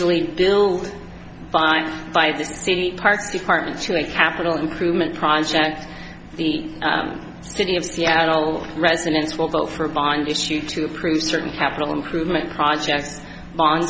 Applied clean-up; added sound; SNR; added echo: none; none; none; none.